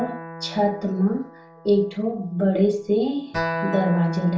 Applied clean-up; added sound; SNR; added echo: none; Acoustic guitar; 10 dB; reverberation time 0.4 s.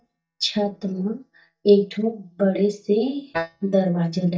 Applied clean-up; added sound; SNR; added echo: neural mask model DeepFilterNet 3.